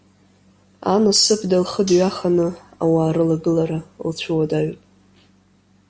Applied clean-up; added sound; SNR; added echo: none; Cutlery, silverware; 18 dB; none.